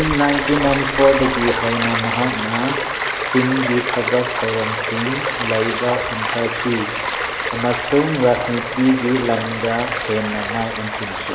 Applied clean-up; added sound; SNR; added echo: none; Stream; 3 dB; none.